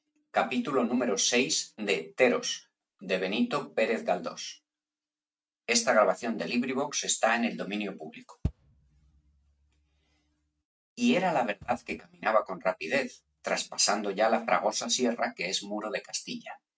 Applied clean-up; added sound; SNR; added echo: neural mask model RNNoise.